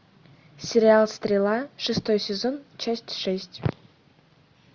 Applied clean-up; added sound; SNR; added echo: none; none; none; none.